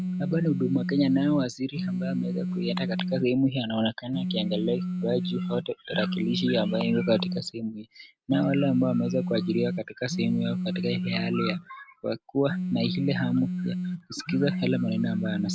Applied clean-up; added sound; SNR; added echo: none; Telephone; 3 dB; none.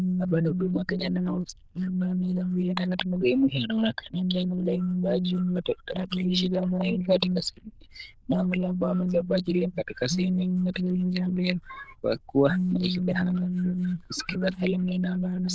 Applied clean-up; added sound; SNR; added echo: neural diffusion model UNIVERSE++.